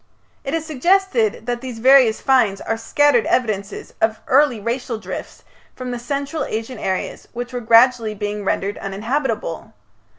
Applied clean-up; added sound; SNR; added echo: none; none; none; none.